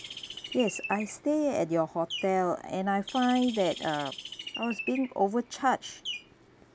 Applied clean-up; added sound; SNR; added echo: none; Bird; 12 dB; none.